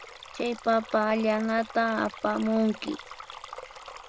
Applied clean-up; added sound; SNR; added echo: none; Stream; 15 dB; none.